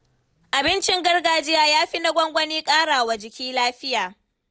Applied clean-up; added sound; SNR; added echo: none; none; none; none.